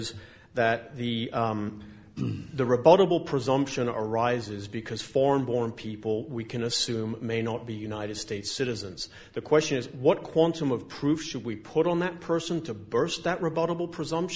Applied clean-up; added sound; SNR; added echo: none; none; none; none.